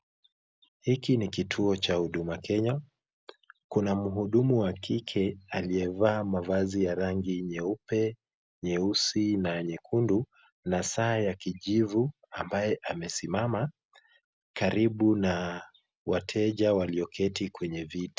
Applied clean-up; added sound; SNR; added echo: none; none; none; none.